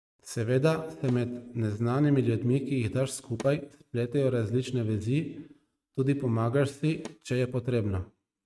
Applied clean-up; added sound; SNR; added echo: neural mask model RNNoise.